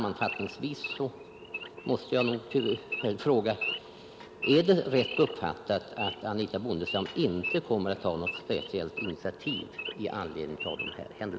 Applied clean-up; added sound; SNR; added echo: none; Idling / Wild animals; 9 dB; none.